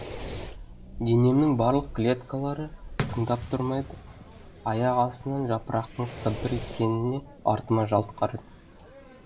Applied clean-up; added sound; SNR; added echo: none; Fireworks; 12 dB; none.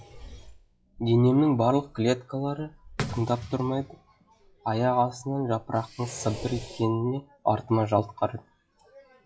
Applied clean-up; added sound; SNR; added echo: classical method log-MMSE.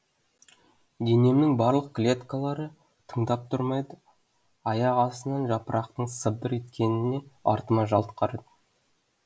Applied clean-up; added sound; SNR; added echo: none; none; none; none.